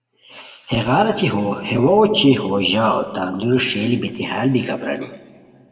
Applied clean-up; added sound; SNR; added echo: none; none; none; reverberation time 1.8 s.